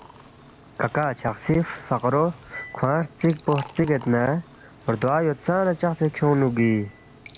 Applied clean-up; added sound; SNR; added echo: none; Liquid; 19 dB; none.